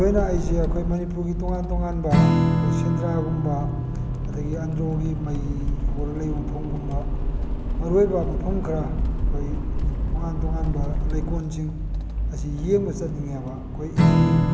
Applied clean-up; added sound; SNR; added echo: none; Accelerating, revving, vroom + Strum; -4 dB; none.